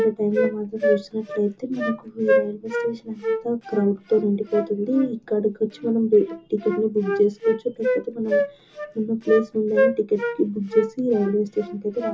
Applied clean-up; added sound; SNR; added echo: none; Wind instrument, woodwind instrument; 4 dB; reverberation time 0.2 s.